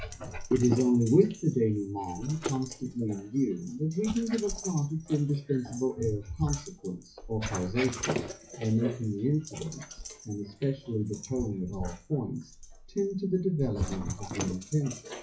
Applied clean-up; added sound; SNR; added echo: classical method WPE with log-MMSE.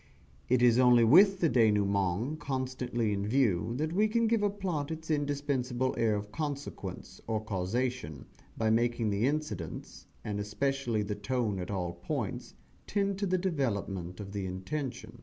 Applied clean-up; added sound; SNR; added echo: none; none; none; none.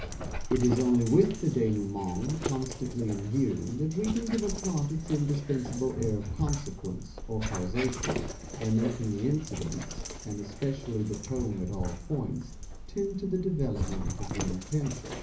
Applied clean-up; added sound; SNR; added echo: none; Dog; 7 dB; reverberation time 0.5 s.